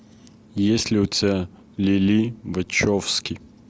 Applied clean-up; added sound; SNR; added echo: none; none; none; none.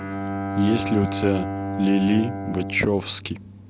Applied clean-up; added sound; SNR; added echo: none; Bowed string instrument; 5 dB; none.